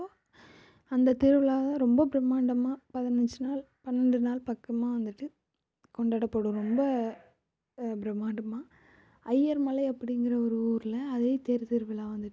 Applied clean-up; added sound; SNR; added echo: none; none; none; none.